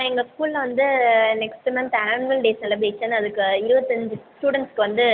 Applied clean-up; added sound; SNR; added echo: none; none; none; none.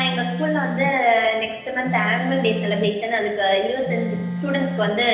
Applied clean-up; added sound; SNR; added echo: none; Telephone; 7 dB; reverberation time 1.0 s.